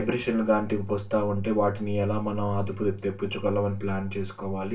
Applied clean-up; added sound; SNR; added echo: none; none; none; reverberation time 0.2 s.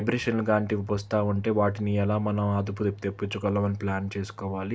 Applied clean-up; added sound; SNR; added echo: none; none; none; none.